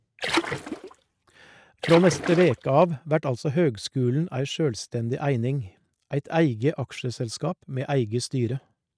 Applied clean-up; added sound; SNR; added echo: neural mask model RNNoise.